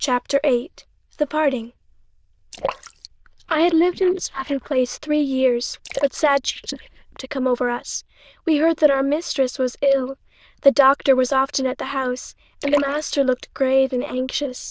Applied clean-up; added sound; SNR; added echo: neural diffusion model UNIVERSE++.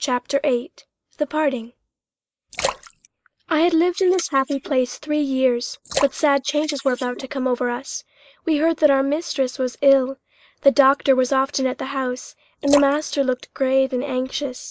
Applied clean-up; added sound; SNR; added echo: neural mask model Resemble Enhance denoiser.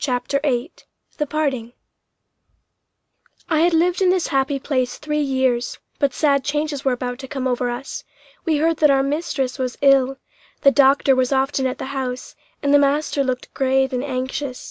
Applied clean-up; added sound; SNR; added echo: none; none; none; none.